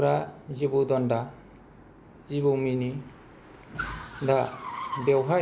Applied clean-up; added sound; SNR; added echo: none; Car; 14 dB; none.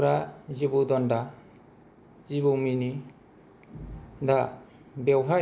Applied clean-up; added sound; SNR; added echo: none; none; none; none.